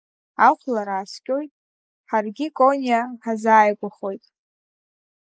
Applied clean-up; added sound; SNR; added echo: neural mask model Resemble Enhance denoiser.